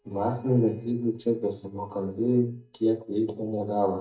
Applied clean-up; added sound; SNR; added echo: neural mask model DeepFilterNet 3.